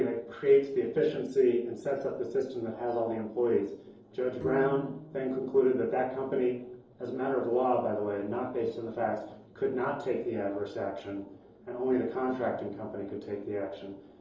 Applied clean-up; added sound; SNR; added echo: neural separator model SepFormer DNS4.